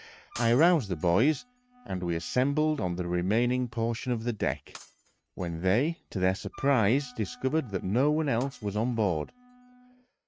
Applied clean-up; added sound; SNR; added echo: neural mask model RNNoise.